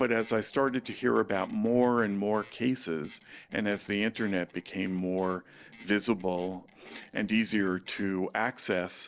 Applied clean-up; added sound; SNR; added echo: neural separator model SepFormer DNS4.